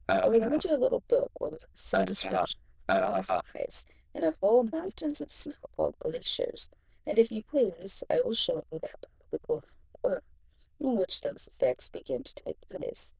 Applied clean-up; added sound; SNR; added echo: neural diffusion model UNIVERSE++.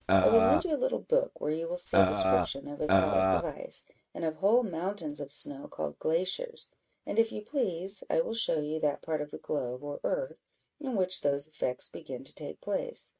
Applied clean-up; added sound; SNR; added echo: neural mask model RNNoise.